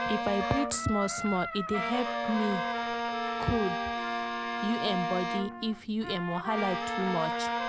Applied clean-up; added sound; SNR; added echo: none; Trumpet + Bowed string instrument; 1 dB; none.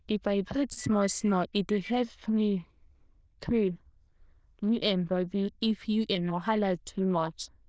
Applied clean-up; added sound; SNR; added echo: neural diffusion model UNIVERSE++.